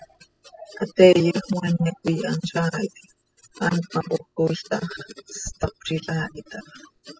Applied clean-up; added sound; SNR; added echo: classical method spectral subtraction.